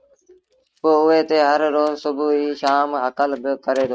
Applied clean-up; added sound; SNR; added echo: neural mask model RNNoise.